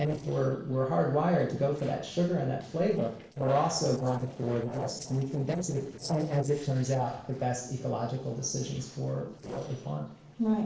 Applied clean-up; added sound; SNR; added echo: neural separator model SepFormer DNS4.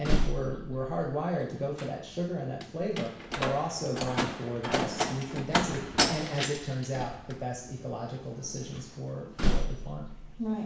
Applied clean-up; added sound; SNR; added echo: none; Slam; -2 dB; reverberation time 0.7 s.